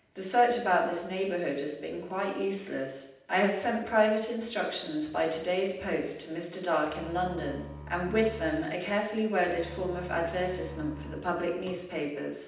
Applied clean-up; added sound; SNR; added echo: none; Bowed string instrument; 13 dB; reverberation time 0.8 s.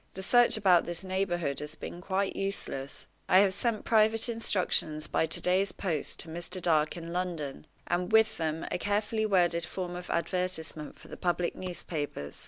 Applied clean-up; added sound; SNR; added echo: none; none; none; none.